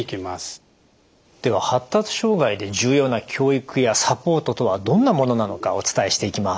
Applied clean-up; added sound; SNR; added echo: none; Gurgling; 19 dB; none.